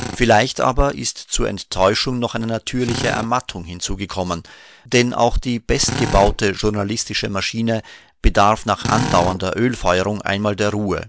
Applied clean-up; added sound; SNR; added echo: none; Drill; 13 dB; none.